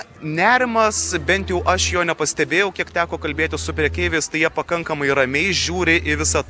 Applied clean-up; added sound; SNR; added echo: none; Bowed string instrument; 12 dB; none.